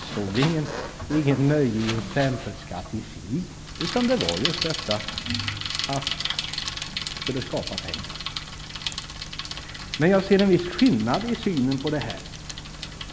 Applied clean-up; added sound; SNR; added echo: none; Bicycle; 8 dB; none.